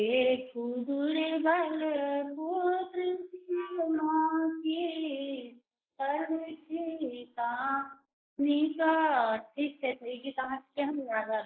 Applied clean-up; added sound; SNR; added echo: neural mask model Resemble Enhance denoiser.